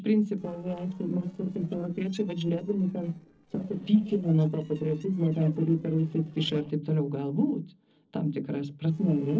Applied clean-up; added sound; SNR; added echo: neural separator model SepFormer DNS4.